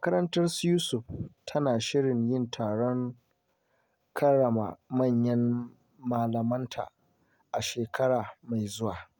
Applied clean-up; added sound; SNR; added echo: none; none; none; none.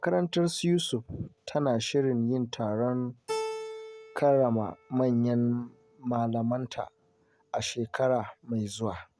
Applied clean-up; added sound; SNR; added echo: none; Keyboard (musical); 16 dB; none.